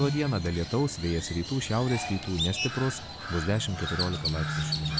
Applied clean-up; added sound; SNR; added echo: none; Crow; 5 dB; none.